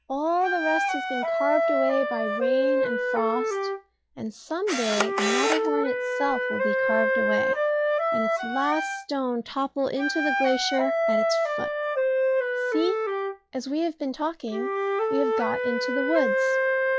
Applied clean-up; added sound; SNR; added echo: classical method log-MMSE.